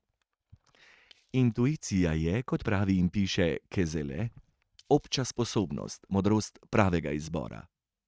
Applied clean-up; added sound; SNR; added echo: neural mask model RNNoise.